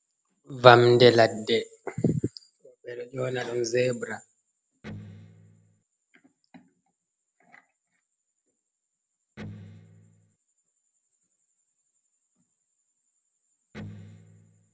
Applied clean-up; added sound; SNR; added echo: none; Electric guitar; 17 dB; none.